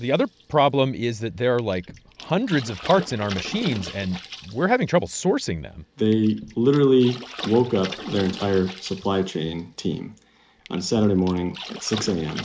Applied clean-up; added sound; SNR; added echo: none; Water / Splash, splatter; 16 dB; none.